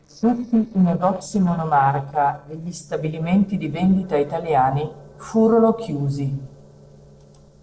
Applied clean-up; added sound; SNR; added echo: neural separator model SepFormer DNS4.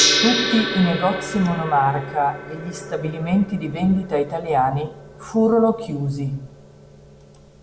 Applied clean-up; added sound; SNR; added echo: none; Gong; 6 dB; none.